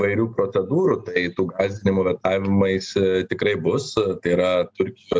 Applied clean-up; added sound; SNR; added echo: none; none; none; none.